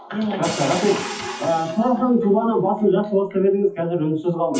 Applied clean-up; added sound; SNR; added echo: classical method WPE with log-MMSE.